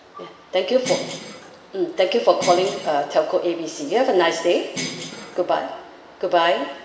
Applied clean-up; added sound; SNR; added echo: none; Bell; 11 dB; reverberation time 2.0 s.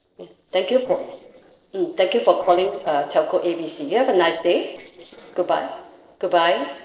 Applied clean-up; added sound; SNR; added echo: neural separator model SepFormer DNS4.